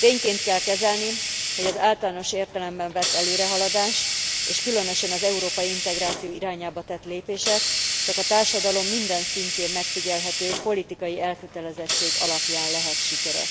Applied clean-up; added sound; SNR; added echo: none; Hiss; 0 dB; none.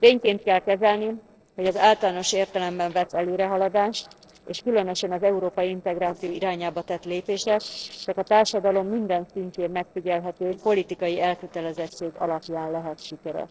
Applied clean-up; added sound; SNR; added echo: neural separator model SepFormer DNS4.